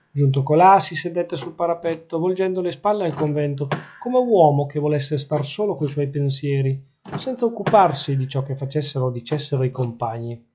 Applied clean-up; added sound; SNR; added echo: classical method log-MMSE.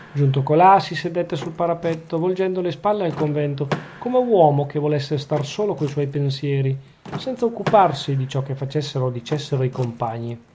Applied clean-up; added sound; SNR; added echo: none; Door / Car; 16 dB; none.